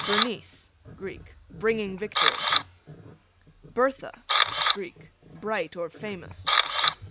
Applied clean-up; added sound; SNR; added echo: none; Camera; -4 dB; none.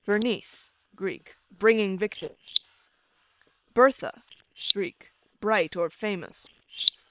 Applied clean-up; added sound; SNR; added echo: neural separator model SepFormer WHAM!.